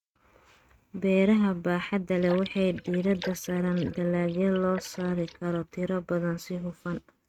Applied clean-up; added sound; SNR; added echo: neural mask model RNNoise.